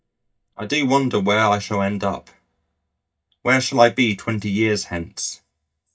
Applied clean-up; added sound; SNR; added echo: neural mask model DeepFilterNet 3.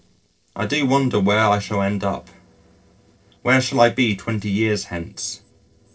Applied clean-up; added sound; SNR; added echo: neural separator model SepFormer DNS4.